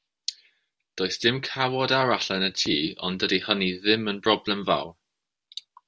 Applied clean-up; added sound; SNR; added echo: none; none; none; none.